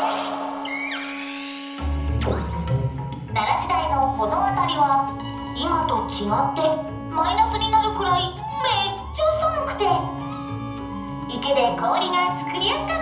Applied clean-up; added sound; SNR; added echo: none; Bowed string instrument; 12 dB; reverberation time 0.7 s.